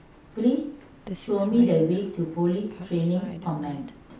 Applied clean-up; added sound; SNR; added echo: none; Rain; 14 dB; reverberation time 0.6 s.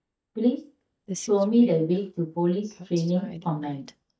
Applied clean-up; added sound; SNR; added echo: neural mask model DeepFilterNet 3.